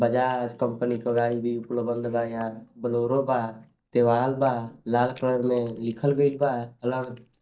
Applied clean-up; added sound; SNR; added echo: neural mask model DeepFilterNet 3.